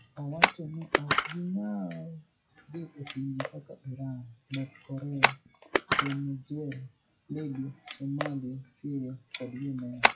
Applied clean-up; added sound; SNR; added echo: classical method WPE with log-MMSE.